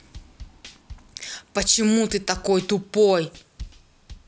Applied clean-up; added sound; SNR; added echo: none; Drum / Drum kit; 19 dB; none.